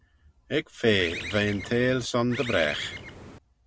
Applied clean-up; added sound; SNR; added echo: none; Bird; 10 dB; none.